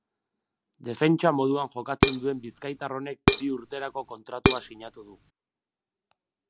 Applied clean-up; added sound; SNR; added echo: none; Dishes, pots, and pans; -5 dB; none.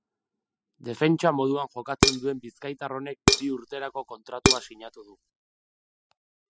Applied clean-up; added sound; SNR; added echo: classical method spectral subtraction.